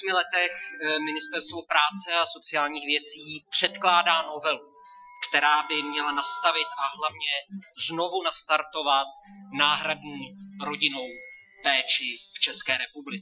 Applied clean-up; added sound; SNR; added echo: classical method Wiener filter.